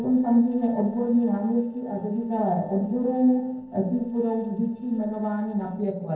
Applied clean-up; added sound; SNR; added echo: neural separator model SepFormer DNS4.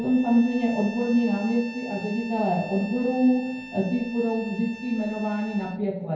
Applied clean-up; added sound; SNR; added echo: none; Bowed string instrument; 17 dB; reverberation time 0.9 s.